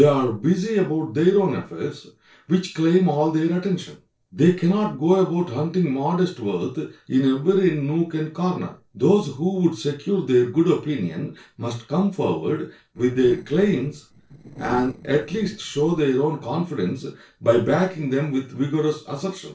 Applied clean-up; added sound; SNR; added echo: neural separator model SepFormer DNS4.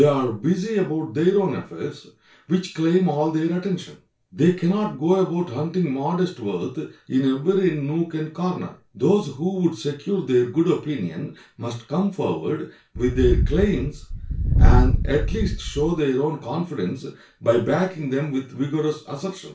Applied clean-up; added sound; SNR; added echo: none; Wind; -3 dB; reverberation time 0.3 s.